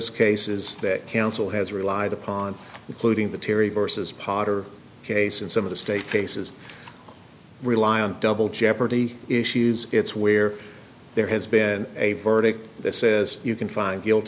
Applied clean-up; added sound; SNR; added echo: none; none; none; none.